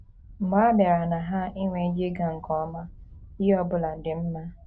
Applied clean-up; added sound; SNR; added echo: none; Wind; 20 dB; none.